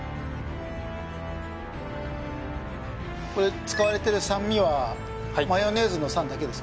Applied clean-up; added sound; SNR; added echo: none; none; none; none.